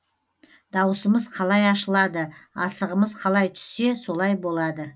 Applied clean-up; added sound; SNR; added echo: none; none; none; none.